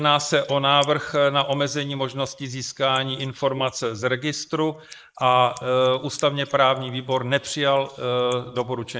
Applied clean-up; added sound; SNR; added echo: neural mask model Resemble Enhance denoiser.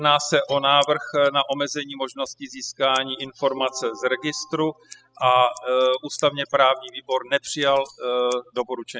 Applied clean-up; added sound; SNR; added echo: classical method spectral subtraction.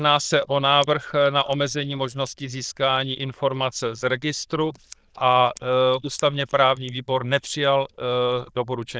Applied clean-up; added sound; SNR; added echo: neural diffusion model UNIVERSE++.